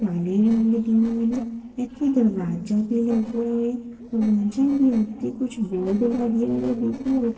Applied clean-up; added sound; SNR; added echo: neural separator model SepFormer DNS4.